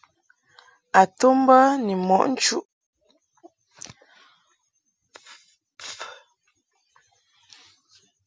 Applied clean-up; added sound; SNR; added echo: none; none; none; none.